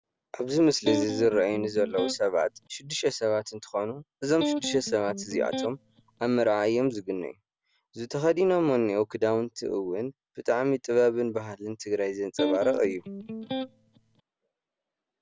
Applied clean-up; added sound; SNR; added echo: none; Electric guitar; 6 dB; none.